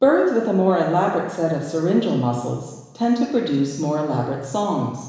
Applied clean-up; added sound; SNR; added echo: none; none; none; reverberation time 1.0 s.